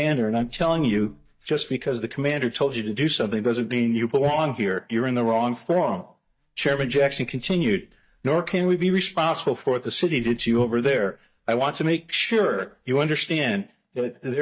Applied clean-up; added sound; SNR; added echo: neural mask model DeepFilterNet 3.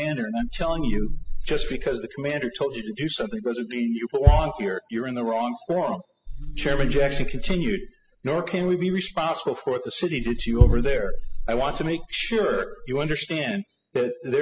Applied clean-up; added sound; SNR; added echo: classical method spectral subtraction.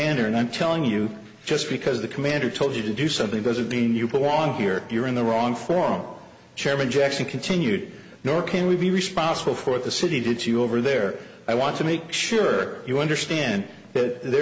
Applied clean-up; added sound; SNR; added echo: none; none; none; none.